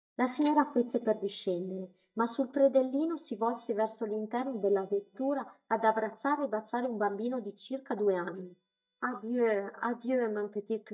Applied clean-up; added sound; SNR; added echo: neural mask model DeepFilterNet 3.